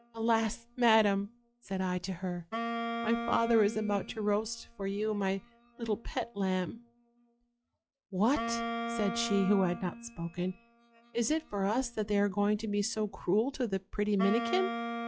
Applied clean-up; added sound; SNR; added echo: classical method log-MMSE.